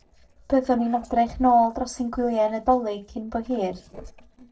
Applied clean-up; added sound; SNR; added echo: neural separator model SepFormer DNS4.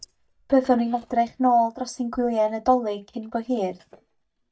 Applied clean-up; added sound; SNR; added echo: neural mask model DeepFilterNet 3.